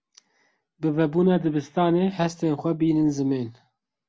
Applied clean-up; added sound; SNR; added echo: none; none; none; none.